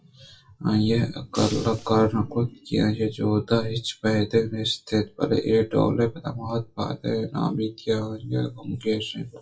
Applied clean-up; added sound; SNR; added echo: classical method WPE with log-MMSE.